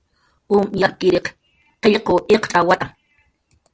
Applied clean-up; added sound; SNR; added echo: none; none; none; none.